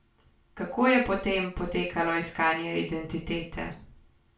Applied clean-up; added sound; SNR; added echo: none; none; none; reverberation time 0.3 s.